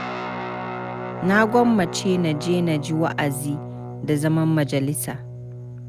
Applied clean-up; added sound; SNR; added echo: none; Guitar; 9 dB; none.